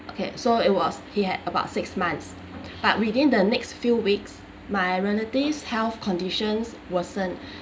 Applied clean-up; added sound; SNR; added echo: none; none; none; none.